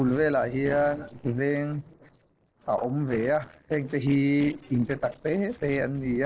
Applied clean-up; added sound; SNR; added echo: neural separator model SepFormer DNS4.